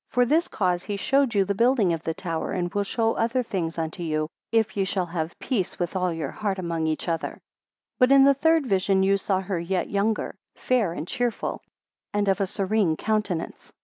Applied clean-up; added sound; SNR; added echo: none; none; none; none.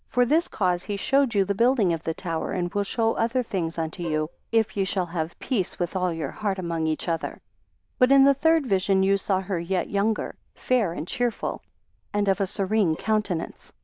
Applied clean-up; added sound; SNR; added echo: neural diffusion model UNIVERSE++.